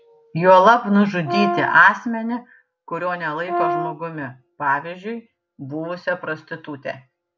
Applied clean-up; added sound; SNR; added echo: none; Brass instrument; 5 dB; none.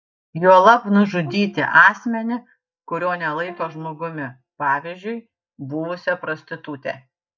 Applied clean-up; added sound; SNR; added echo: neural mask model DeepFilterNet 3.